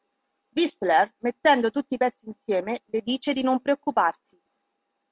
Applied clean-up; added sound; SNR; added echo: none; none; none; none.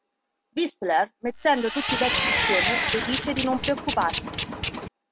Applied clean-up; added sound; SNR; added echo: none; Tools + Engine; 0 dB; none.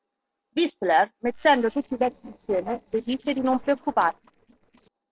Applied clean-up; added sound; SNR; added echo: neural separator model SepFormer DNS4.